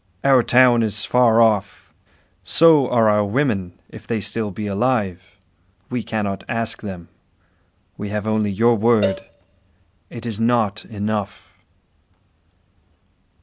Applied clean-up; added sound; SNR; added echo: none; Cowbell; 10 dB; none.